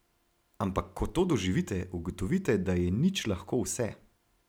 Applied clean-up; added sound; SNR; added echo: none; none; none; none.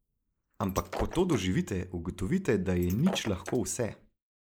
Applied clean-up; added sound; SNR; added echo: neural mask model Resemble Enhance denoiser.